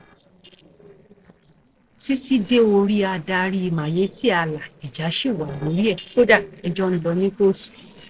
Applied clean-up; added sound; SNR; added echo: neural separator model SepFormer DNS4.